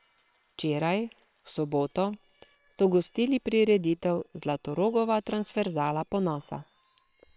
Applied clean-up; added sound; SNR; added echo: neural separator model SepFormer WHAM!.